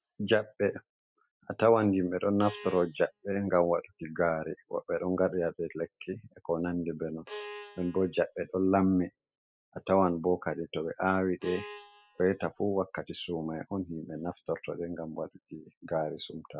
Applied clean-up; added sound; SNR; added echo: classical method spectral subtraction.